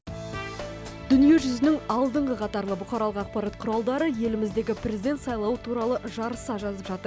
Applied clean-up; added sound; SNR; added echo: none; Trumpet; 18 dB; none.